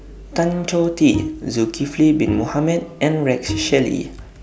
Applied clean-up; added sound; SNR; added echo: none; Bowed string instrument; 10 dB; none.